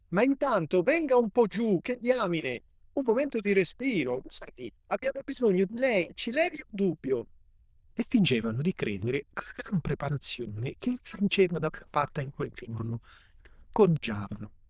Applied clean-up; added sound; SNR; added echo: neural diffusion model UNIVERSE++.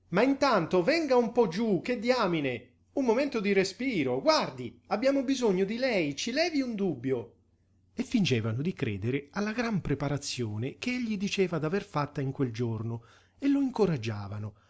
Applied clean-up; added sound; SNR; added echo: none; none; none; none.